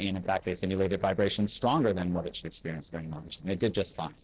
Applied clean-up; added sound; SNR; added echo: neural separator model SepFormer DNS4.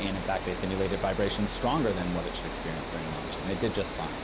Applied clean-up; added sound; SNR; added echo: none; Water; 4 dB; none.